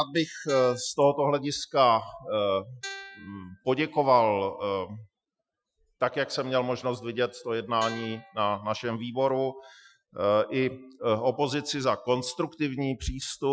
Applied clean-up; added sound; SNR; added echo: classical method Wiener filter.